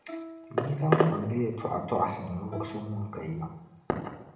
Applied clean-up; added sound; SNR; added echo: none; Plucked string instrument; 16 dB; reverberation time 1.0 s.